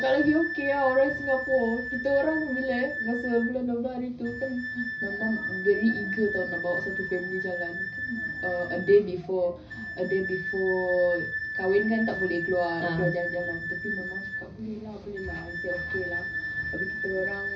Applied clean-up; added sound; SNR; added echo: none; Wind instrument, woodwind instrument; 5 dB; reverberation time 0.4 s.